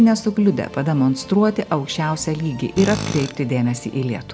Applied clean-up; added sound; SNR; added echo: none; Tools; 11 dB; none.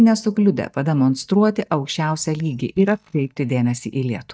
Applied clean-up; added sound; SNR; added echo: neural mask model DeepFilterNet 3.